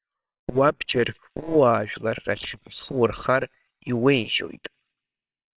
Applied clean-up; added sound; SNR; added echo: neural separator model SepFormer WHAMR!.